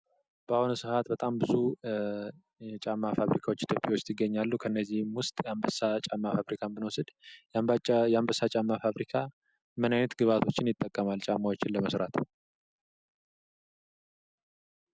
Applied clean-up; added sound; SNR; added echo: none; none; none; none.